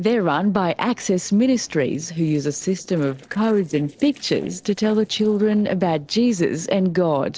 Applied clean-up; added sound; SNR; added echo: neural separator model SepFormer DNS4.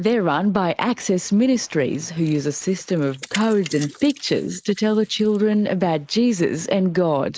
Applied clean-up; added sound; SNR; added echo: neural mask model Resemble Enhance denoiser.